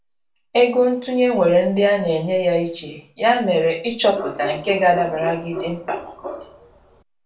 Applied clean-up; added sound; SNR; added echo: none; Bark; 12 dB; reverberation time 0.3 s.